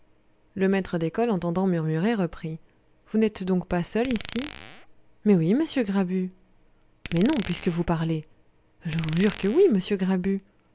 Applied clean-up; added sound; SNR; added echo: none; Glass; 14 dB; none.